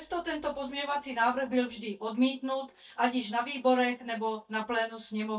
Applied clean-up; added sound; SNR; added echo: neural mask model DeepFilterNet 3.